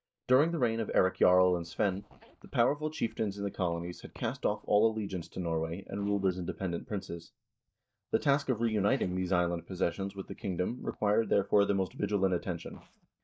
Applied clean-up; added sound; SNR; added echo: neural mask model DeepFilterNet 3.